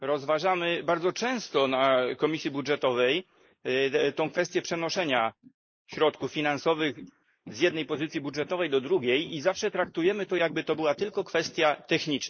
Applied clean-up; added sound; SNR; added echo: neural mask model Resemble Enhance denoiser.